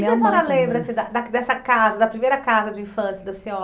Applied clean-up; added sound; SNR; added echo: none; none; none; none.